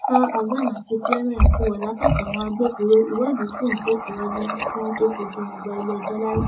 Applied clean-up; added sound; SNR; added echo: none; Water tap, faucet; 1 dB; reverberation time 0.4 s.